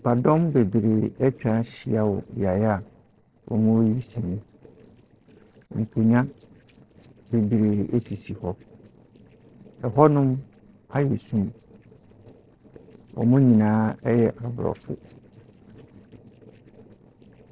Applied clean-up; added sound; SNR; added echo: neural separator model SepFormer DNS4.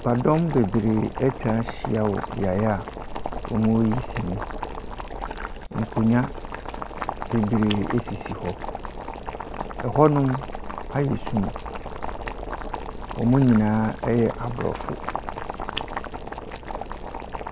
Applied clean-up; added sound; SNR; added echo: none; Boiling; 7 dB; none.